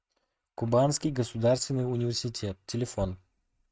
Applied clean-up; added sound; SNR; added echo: neural mask model RNNoise.